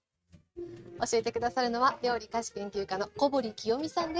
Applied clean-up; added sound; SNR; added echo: neural mask model RNNoise.